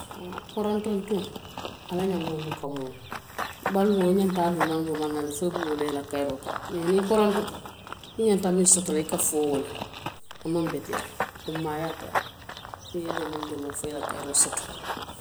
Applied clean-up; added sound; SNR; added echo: none; Run / Bird vocalization, bird call, bird song; 9 dB; none.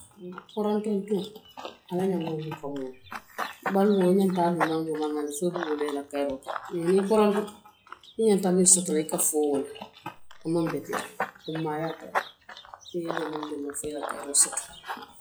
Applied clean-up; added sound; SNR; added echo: classical method log-MMSE.